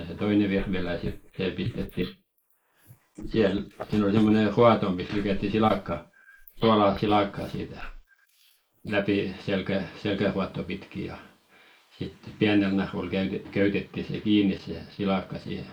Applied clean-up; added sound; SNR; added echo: neural mask model Resemble Enhance denoiser.